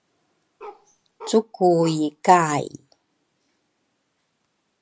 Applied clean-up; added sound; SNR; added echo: none; Bark; 18 dB; none.